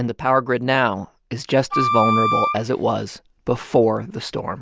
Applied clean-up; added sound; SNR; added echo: none; Wind instrument, woodwind instrument; 1 dB; none.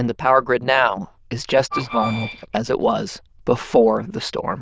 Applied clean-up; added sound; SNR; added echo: neural diffusion model UNIVERSE++.